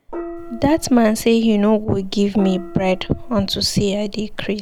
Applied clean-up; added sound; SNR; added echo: none; Gong; 13 dB; none.